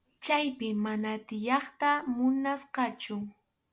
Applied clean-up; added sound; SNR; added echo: none; none; none; none.